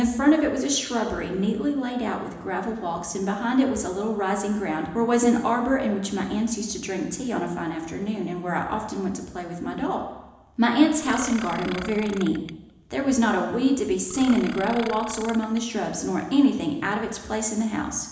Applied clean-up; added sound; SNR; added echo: none; Burping, eructation; 13 dB; reverberation time 1.0 s.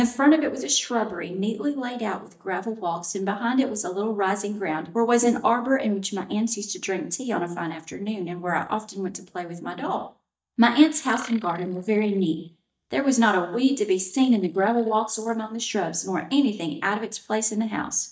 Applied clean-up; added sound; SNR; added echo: neural mask model DeepFilterNet 3.